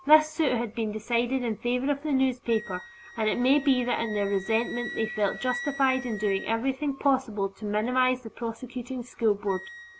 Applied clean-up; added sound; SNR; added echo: none; Wind instrument, woodwind instrument; 16 dB; none.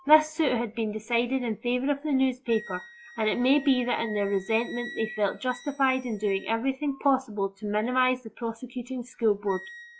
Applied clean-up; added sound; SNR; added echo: classical method log-MMSE.